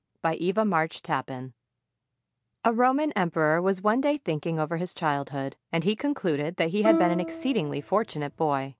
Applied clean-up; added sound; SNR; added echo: none; Plucked string instrument; 4 dB; none.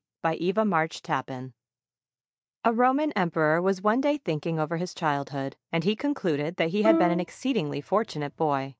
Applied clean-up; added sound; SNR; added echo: neural mask model DeepFilterNet 3.